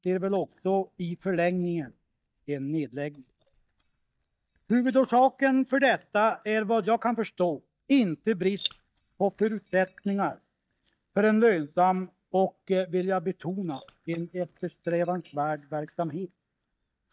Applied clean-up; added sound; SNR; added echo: neural mask model DeepFilterNet 3.